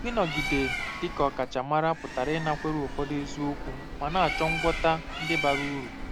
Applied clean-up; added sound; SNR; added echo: none; Bird; 5 dB; none.